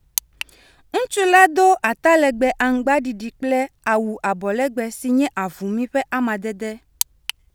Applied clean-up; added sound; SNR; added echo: none; none; none; none.